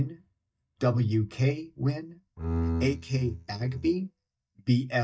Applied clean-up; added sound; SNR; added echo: neural mask model DeepFilterNet 3.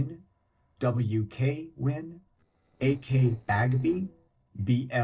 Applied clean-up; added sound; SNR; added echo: neural separator model SepFormer DNS4.